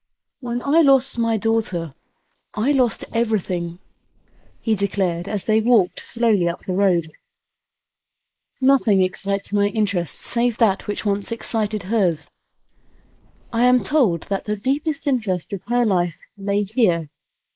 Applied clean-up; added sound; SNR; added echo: neural mask model Resemble Enhance denoiser.